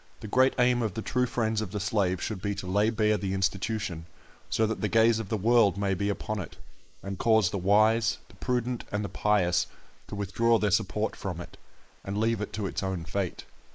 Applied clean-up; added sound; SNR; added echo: neural mask model Resemble Enhance denoiser.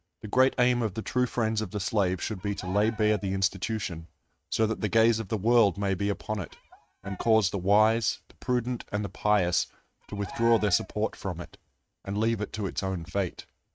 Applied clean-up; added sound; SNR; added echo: neural mask model RNNoise.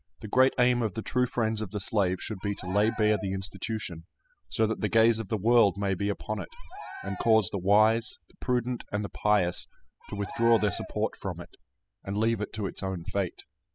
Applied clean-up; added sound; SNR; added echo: classical method spectral subtraction.